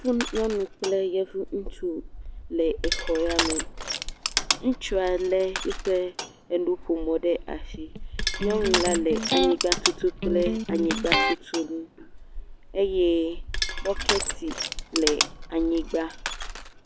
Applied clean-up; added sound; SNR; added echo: none; Crushing + Electric guitar; 3 dB; none.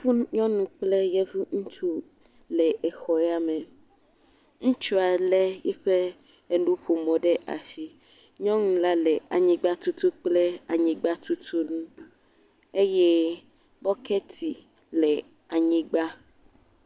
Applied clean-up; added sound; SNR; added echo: none; none; none; none.